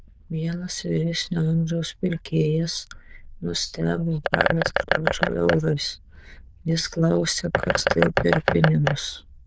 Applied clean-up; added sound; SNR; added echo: neural diffusion model UNIVERSE++.